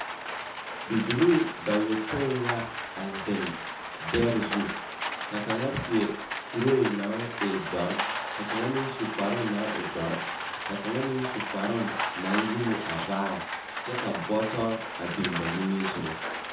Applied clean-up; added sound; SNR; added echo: none; Rain; 4 dB; reverberation time 0.5 s.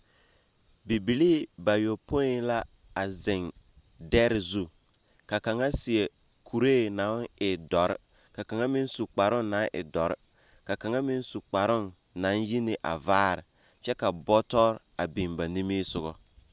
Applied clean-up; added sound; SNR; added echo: none; none; none; none.